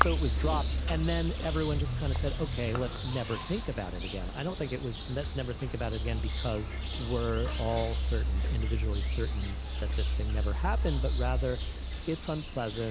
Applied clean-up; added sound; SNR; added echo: none; Bird vocalization, bird call, bird song; -4 dB; none.